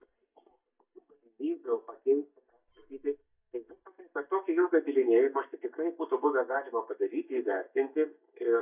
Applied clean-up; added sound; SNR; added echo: neural mask model DeepFilterNet 3.